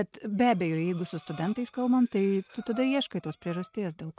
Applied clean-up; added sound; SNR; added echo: neural mask model RNNoise.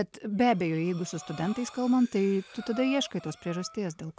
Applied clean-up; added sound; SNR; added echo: none; Breathing; 19 dB; none.